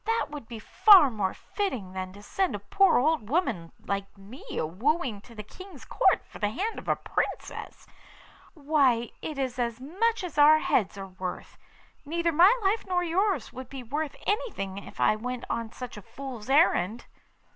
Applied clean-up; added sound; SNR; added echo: none; none; none; none.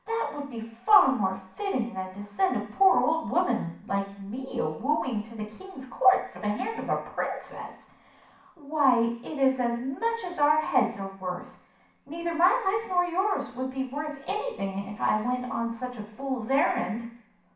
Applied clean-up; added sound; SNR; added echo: none; none; none; reverberation time 0.6 s.